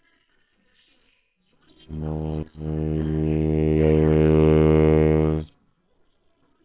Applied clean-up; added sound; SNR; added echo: neural separator model SepFormer WHAMR!.